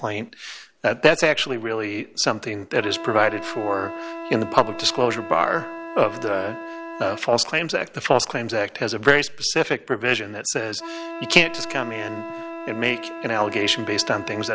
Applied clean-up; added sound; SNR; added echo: none; Wind instrument, woodwind instrument; 12 dB; none.